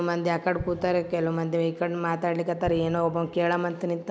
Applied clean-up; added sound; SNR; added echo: none; Explosion; 17 dB; none.